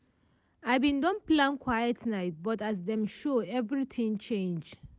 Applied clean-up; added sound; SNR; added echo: none; none; none; none.